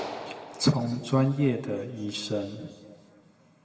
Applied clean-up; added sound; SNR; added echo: none; Clapping; 16 dB; reverberation time 1.6 s.